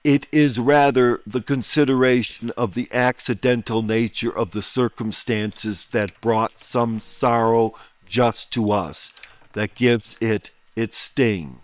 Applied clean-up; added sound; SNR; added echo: neural separator model SepFormer WHAM!.